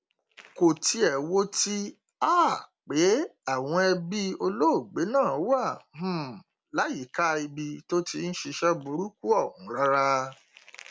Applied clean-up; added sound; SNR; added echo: none; none; none; none.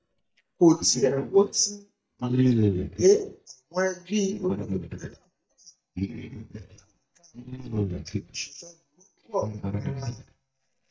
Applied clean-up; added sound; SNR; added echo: neural mask model DeepFilterNet 3.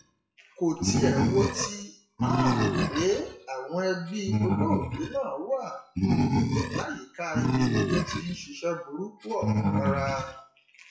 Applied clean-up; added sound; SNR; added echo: classical method WPE with log-MMSE.